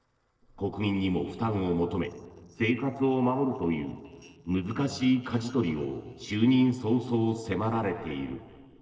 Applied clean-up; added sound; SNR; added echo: neural separator model SepFormer DNS4.